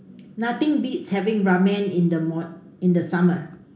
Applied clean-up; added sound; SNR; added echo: none; none; none; reverberation time 0.4 s.